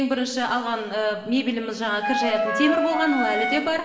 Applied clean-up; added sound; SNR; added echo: none; Wind instrument, woodwind instrument; 1 dB; reverberation time 2.0 s.